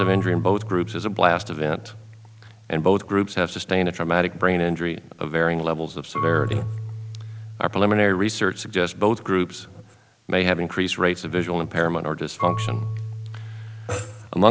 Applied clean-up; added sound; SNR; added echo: none; Marimba, xylophone / Wood; 10 dB; none.